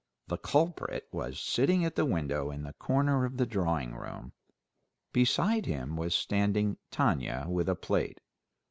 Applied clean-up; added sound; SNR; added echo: none; none; none; none.